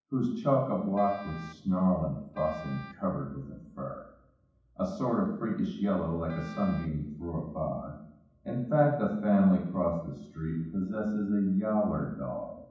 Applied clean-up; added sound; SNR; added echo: none; Wind instrument, woodwind instrument; 19 dB; reverberation time 1.2 s.